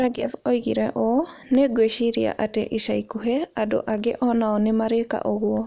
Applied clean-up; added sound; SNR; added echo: none; none; none; none.